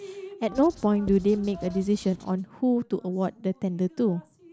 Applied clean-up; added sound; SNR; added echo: none; Drip + Writing; 19 dB; none.